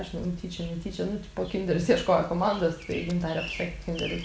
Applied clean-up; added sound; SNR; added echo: none; Bird vocalization, bird call, bird song; 16 dB; none.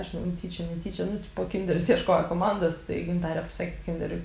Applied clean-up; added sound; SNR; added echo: none; none; none; none.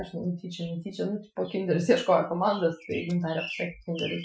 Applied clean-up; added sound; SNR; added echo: classical method Wiener filter.